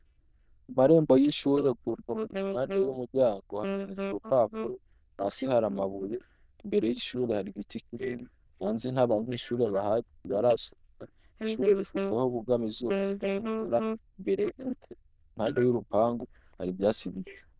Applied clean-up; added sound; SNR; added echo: neural diffusion model UNIVERSE++.